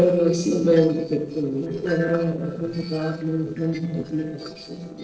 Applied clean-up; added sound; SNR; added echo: neural separator model SepFormer DNS4.